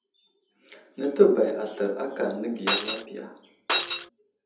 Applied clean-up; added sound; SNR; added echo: none; Shatter; -1 dB; reverberation time 0.7 s.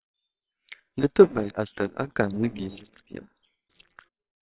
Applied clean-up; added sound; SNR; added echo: neural separator model SepFormer WHAMR!.